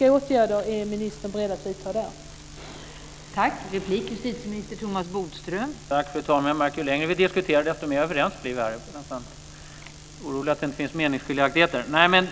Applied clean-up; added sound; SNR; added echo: none; none; none; none.